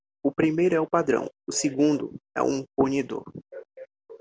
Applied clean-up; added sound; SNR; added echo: none; none; none; none.